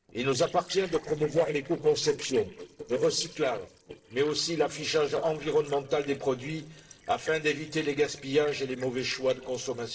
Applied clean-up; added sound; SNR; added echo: neural separator model SepFormer DNS4.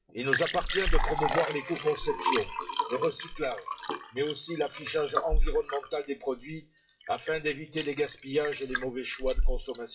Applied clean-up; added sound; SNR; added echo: classical method WPE with log-MMSE.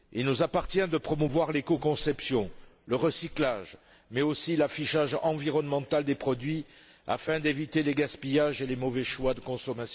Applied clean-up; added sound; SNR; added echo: none; none; none; none.